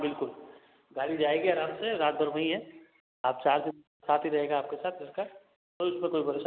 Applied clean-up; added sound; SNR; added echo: none; none; none; none.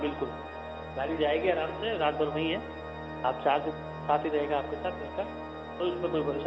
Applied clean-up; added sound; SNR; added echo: none; Organ; 8 dB; none.